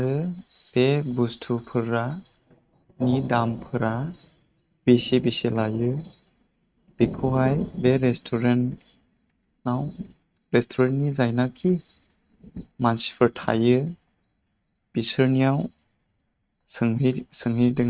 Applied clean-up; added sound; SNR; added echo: neural mask model RNNoise.